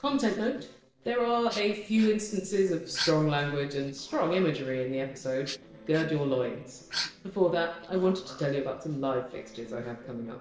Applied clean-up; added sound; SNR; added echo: neural separator model SepFormer DNS4.